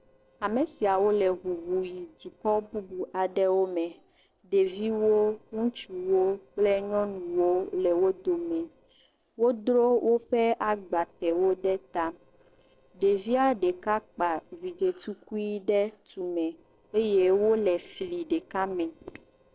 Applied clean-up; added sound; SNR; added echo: neural separator model SepFormer DNS4.